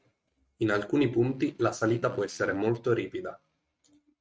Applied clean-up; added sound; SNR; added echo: neural mask model RNNoise.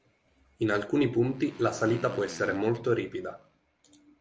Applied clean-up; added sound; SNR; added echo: none; Motorcycle; 18 dB; none.